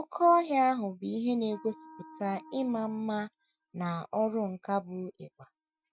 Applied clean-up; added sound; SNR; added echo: classical method Wiener filter.